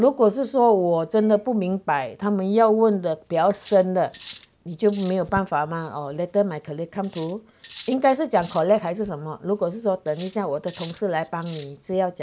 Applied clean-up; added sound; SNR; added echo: none; Cutlery, silverware; 16 dB; none.